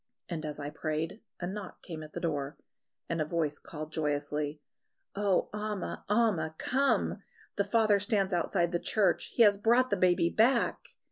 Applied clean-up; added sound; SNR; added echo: none; none; none; none.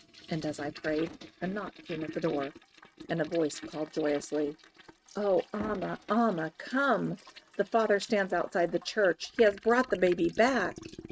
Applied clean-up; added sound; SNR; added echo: neural mask model RNNoise.